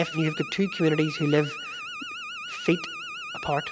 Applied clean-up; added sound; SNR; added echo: none; Alarm; 9 dB; none.